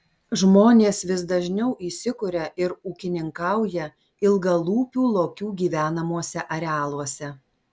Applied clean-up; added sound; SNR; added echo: none; none; none; none.